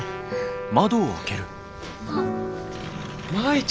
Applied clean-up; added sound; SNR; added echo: none; Trumpet; 14 dB; none.